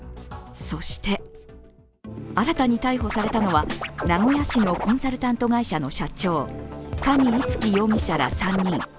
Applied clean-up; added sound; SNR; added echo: none; Scratching (performance technique); 5 dB; none.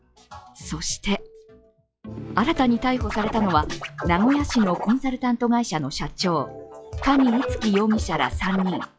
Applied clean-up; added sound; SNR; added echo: classical method log-MMSE.